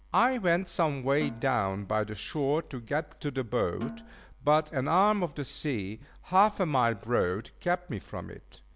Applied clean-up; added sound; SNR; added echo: none; Snare drum; 16 dB; none.